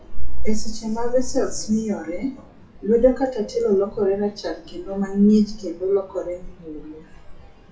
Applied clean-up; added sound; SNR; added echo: classical method WPE with log-MMSE.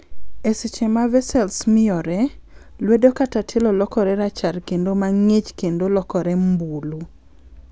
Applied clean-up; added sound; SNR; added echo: none; none; none; none.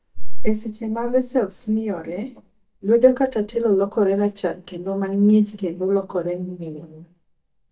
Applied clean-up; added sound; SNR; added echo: neural mask model DeepFilterNet 3.